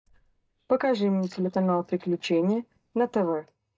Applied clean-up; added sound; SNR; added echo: neural mask model DeepFilterNet 3.